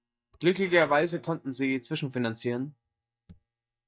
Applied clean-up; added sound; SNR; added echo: neural mask model DeepFilterNet 3.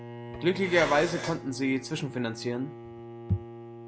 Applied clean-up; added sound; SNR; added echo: none; Bowed string instrument + Dishes, pots, and pans; 10 dB; none.